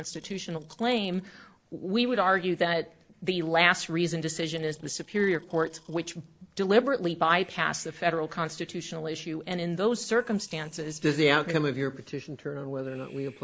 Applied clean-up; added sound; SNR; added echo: neural separator model SepFormer DNS4.